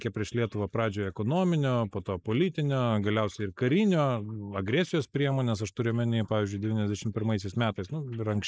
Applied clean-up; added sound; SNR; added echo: neural mask model Resemble Enhance denoiser.